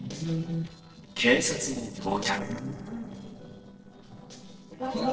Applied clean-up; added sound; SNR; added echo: neural separator model SepFormer DNS4.